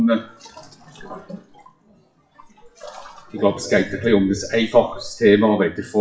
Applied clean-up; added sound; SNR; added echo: classical method WPE with log-MMSE.